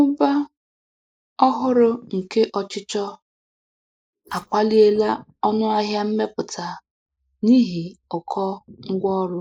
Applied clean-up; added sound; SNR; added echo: neural mask model Resemble Enhance denoiser.